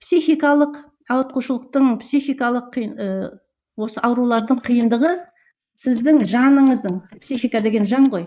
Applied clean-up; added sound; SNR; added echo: neural mask model Resemble Enhance denoiser.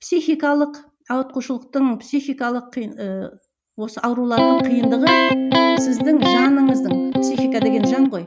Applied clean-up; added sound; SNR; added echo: none; Electric guitar; -4 dB; none.